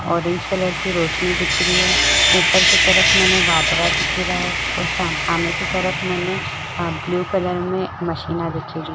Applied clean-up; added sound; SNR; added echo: none; Sawing; -2 dB; none.